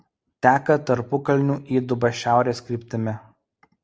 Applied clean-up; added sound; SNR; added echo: none; none; none; none.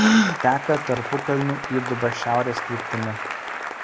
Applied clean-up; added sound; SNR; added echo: none; Gasp + Applause / Cheering; 0 dB; none.